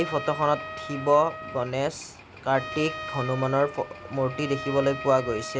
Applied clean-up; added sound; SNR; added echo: none; Trumpet; 11 dB; none.